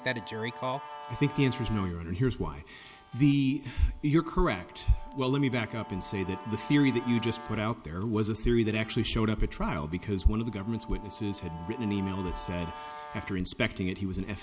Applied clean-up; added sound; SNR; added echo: none; Guitar; 17 dB; none.